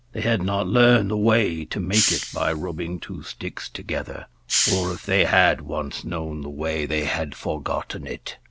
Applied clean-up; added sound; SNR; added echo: none; Hiss; 6 dB; none.